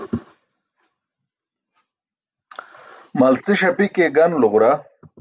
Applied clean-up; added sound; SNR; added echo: none; none; none; none.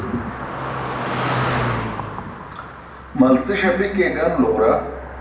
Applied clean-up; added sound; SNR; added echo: none; Car passing by; 5 dB; reverberation time 0.8 s.